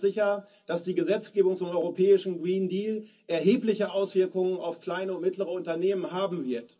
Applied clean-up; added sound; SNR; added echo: none; none; none; reverberation time 0.4 s.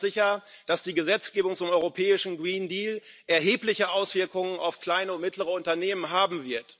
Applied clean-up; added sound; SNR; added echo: none; none; none; none.